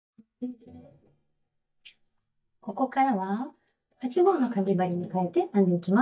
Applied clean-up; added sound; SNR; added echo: neural mask model DeepFilterNet 3.